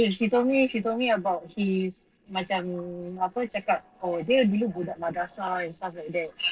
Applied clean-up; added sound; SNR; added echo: neural separator model SepFormer DNS4.